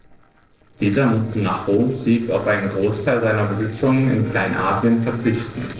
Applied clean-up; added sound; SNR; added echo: neural separator model SepFormer DNS4.